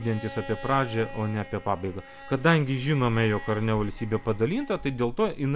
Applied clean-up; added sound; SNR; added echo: none; Bowed string instrument; 18 dB; none.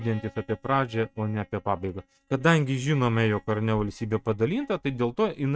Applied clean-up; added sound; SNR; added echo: neural mask model RNNoise.